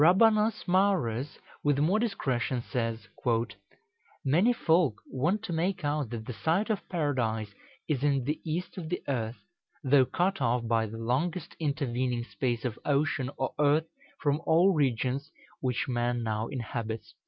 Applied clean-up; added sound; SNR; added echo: none; none; none; none.